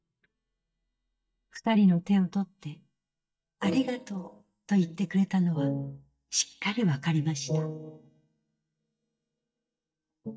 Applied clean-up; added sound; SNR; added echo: neural mask model DeepFilterNet 3.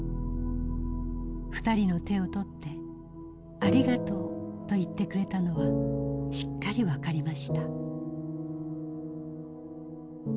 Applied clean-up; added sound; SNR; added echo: none; none; none; none.